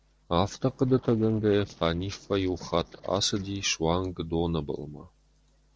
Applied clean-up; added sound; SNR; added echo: neural separator model SepFormer DNS4.